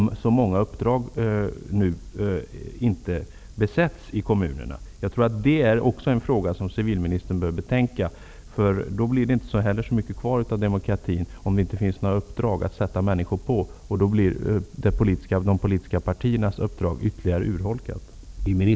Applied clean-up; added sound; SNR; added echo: none; none; none; none.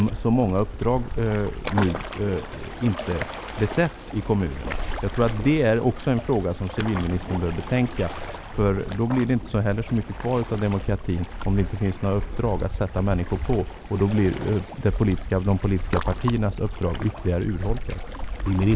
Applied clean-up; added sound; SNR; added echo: none; Waves, surf; 8 dB; none.